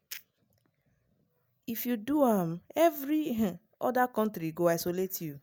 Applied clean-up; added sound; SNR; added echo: none; none; none; none.